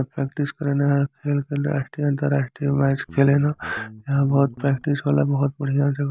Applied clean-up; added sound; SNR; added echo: none; Guitar; 18 dB; none.